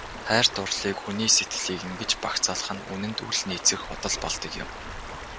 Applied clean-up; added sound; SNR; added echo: none; Stream; 10 dB; none.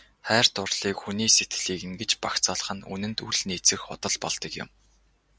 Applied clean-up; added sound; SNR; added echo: none; none; none; none.